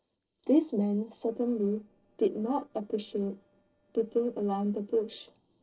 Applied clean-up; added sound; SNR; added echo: neural separator model SepFormer DNS4.